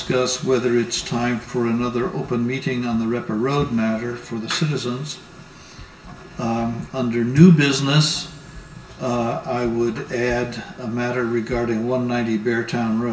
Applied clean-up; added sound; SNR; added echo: none; none; none; reverberation time 2.0 s.